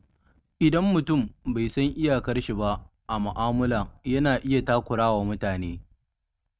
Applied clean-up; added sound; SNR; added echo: neural mask model RNNoise.